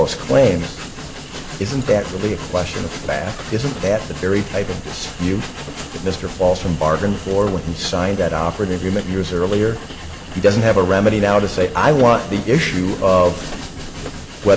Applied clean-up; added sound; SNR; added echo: none; Train; 12 dB; none.